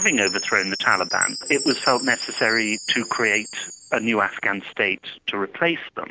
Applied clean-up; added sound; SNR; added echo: none; Chime; 8 dB; none.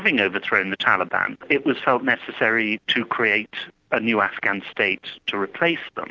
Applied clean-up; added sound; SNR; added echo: none; none; none; none.